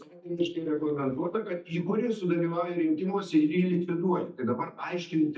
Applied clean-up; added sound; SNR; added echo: neural mask model DeepFilterNet 3.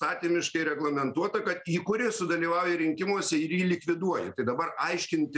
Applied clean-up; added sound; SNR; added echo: none; none; none; none.